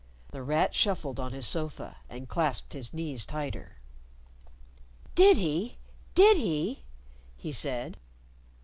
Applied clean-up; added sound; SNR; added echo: none; none; none; none.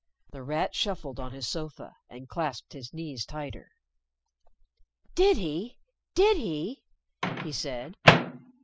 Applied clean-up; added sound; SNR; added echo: classical method spectral subtraction.